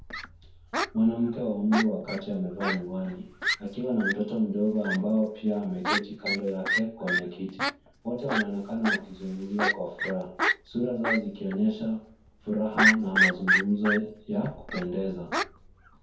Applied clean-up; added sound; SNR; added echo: none; Fowl; 2 dB; reverberation time 0.6 s.